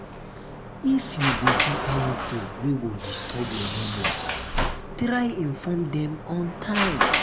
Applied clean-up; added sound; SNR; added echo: none; Sliding door; 0 dB; none.